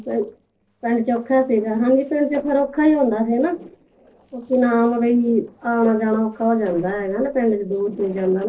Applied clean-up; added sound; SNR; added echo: neural separator model SepFormer DNS4.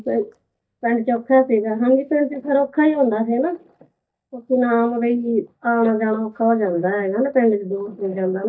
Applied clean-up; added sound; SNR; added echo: neural mask model DeepFilterNet 3.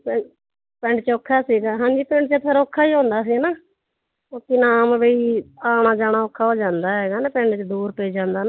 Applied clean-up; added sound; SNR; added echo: none; none; none; none.